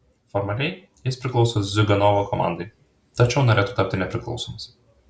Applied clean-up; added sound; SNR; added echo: none; none; none; none.